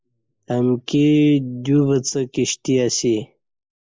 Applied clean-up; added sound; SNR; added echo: neural mask model Resemble Enhance denoiser.